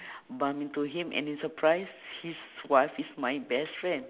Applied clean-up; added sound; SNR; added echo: none; none; none; none.